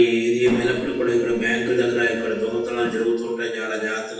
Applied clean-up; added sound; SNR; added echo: none; Mechanisms; 10 dB; reverberation time 0.9 s.